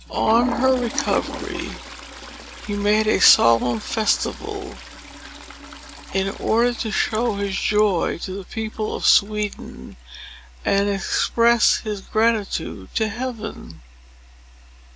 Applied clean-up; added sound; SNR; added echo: none; Toilet flush; 15 dB; none.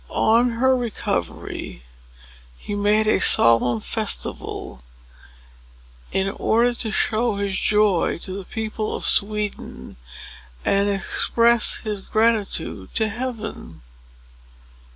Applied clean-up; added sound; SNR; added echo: none; none; none; none.